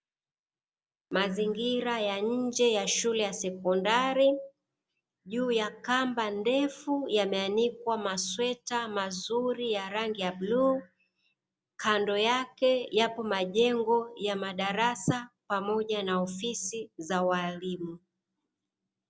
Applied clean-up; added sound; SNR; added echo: none; none; none; none.